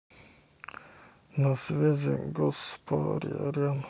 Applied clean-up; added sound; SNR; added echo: none; none; none; none.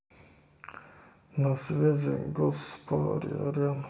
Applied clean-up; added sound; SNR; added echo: none; none; none; reverberation time 0.8 s.